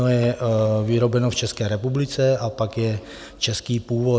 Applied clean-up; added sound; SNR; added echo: none; none; none; none.